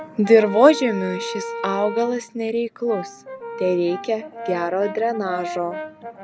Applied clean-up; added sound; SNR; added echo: none; Brass instrument; 11 dB; none.